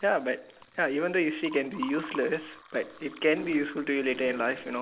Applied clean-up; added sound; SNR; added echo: none; Liquid; 19 dB; none.